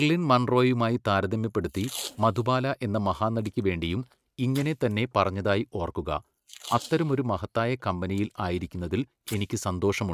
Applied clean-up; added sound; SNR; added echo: neural mask model RNNoise.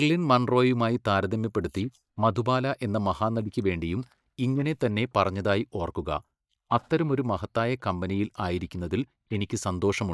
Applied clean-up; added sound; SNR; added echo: neural mask model DeepFilterNet 3.